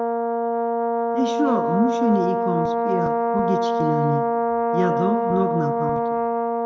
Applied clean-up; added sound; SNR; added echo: none; Brass instrument; -4 dB; reverberation time 1.1 s.